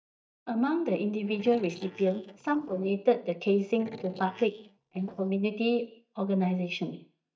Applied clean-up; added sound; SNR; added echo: neural mask model DeepFilterNet 3.